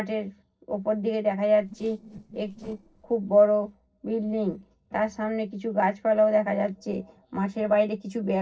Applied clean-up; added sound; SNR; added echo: neural separator model SepFormer DNS4.